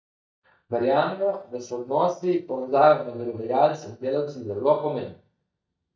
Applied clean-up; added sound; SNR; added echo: neural mask model DeepFilterNet 3.